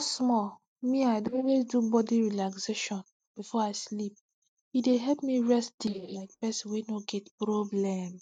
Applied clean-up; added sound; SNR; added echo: neural mask model DeepFilterNet 3.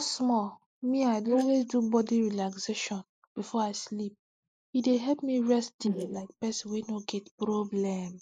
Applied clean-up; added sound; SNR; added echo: neural mask model Resemble Enhance denoiser.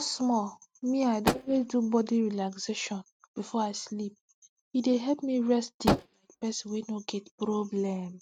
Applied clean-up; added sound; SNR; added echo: neural mask model RNNoise.